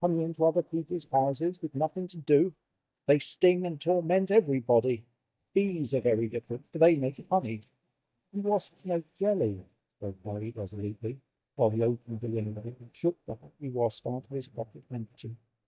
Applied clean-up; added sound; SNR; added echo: neural mask model DeepFilterNet 3.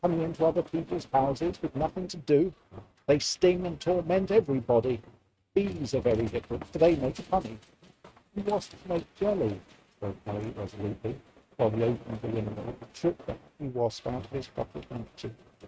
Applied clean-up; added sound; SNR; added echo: neural mask model RNNoise.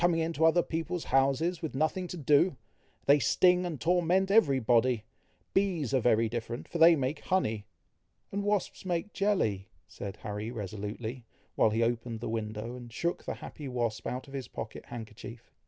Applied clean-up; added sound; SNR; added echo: none; none; none; none.